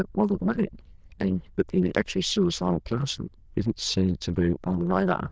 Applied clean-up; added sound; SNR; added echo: neural diffusion model UNIVERSE++.